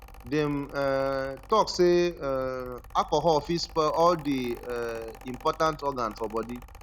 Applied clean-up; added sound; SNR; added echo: none; Mechanical fan; 19 dB; none.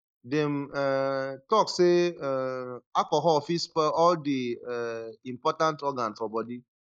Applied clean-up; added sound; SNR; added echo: neural mask model Resemble Enhance denoiser.